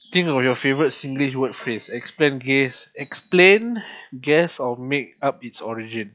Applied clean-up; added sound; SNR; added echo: classical method log-MMSE.